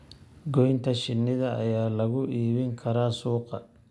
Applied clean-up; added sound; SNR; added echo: none; none; none; none.